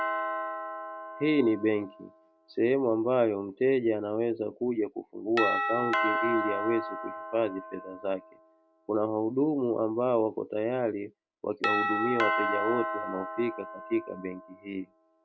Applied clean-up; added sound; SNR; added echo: none; Doorbell; 5 dB; none.